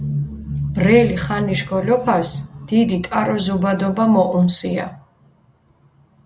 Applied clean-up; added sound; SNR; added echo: none; none; none; none.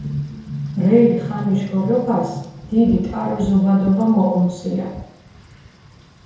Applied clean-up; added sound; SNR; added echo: none; Wind / Rain; 19 dB; reverberation time 0.9 s.